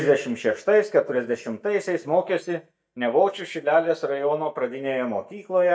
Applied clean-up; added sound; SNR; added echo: neural mask model DeepFilterNet 3.